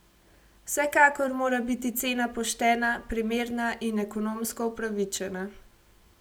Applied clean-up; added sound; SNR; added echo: none; none; none; none.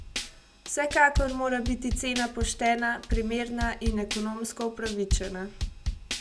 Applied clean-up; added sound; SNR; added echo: none; Drum kit; 4 dB; none.